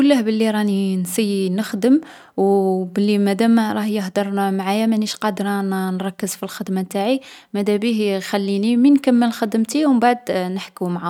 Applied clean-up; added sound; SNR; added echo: none; none; none; none.